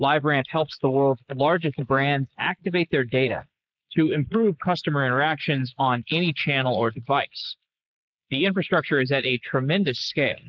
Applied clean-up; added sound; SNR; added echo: neural mask model Resemble Enhance denoiser.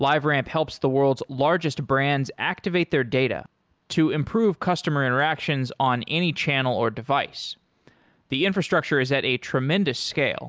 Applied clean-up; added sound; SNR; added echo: none; none; none; none.